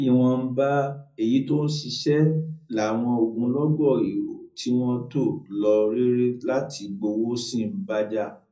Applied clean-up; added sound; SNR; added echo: none; none; none; reverberation time 0.4 s.